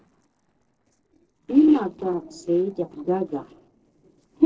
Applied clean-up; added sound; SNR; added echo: neural separator model SepFormer DNS4.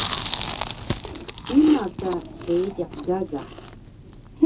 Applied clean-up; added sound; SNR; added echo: none; Chewing, mastication; 3 dB; reverberation time 0.2 s.